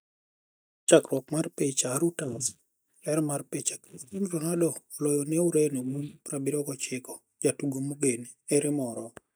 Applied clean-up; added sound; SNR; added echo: neural mask model DeepFilterNet 3.